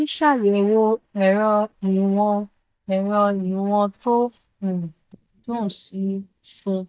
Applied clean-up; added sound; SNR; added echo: neural mask model DeepFilterNet 3.